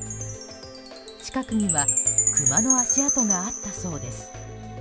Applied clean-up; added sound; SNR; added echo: none; Chime; -5 dB; none.